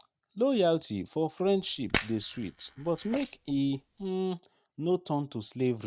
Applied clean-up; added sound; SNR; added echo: neural mask model RNNoise.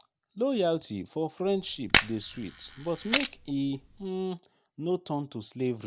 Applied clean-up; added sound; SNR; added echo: none; Camera; 1 dB; none.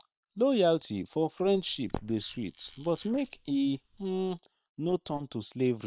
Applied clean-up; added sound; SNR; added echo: neural separator model SepFormer WHAM!.